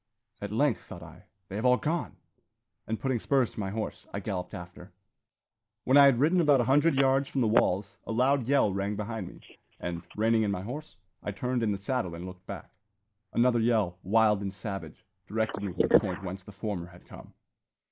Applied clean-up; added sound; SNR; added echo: neural mask model Resemble Enhance denoiser.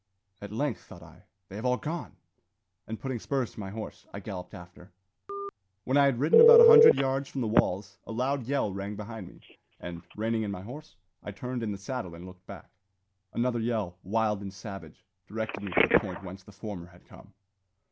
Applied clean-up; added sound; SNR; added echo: none; Telephone; -1 dB; none.